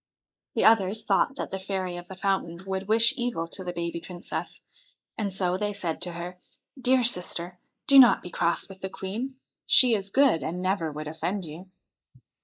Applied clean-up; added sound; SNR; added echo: neural mask model Resemble Enhance denoiser.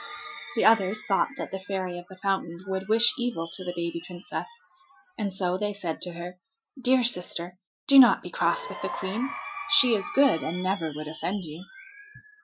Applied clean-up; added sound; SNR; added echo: classical method Wiener filter.